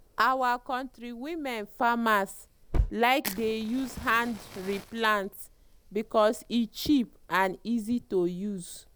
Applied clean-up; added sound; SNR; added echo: none; Fire; 11 dB; none.